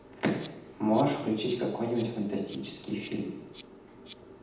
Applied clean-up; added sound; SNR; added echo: none; Insect; 18 dB; reverberation time 0.8 s.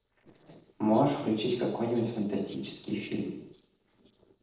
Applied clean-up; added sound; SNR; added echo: neural separator model SepFormer DNS4.